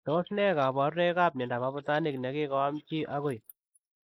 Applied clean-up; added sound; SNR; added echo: neural mask model Resemble Enhance denoiser.